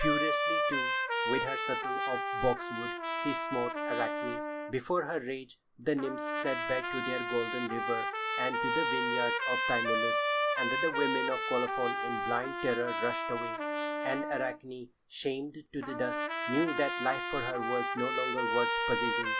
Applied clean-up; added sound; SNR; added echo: none; Trumpet; -2 dB; none.